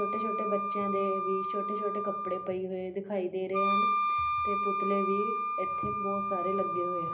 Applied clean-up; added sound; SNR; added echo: none; Wind instrument, woodwind instrument; -2 dB; reverberation time 0.5 s.